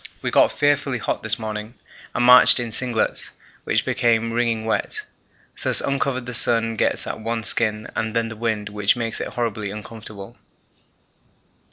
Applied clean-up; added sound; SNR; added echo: none; none; none; none.